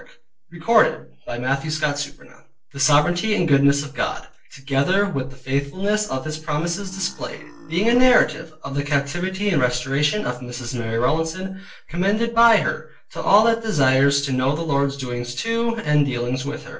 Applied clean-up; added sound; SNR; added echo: neural separator model SepFormer DNS4.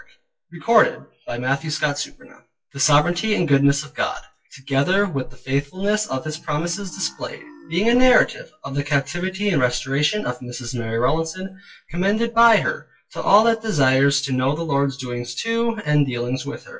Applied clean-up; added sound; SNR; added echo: classical method WPE with log-MMSE.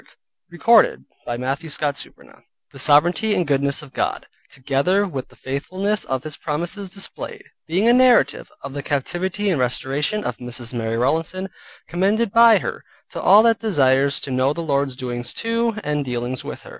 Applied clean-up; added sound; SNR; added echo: none; none; none; none.